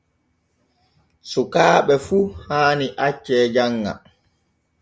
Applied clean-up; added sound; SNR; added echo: none; none; none; none.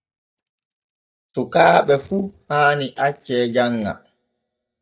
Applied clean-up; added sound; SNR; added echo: neural mask model DeepFilterNet 3.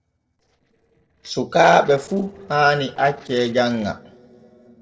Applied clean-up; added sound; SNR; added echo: neural separator model SepFormer DNS4.